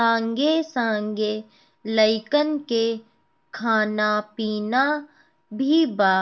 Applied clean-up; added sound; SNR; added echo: none; none; none; reverberation time 0.2 s.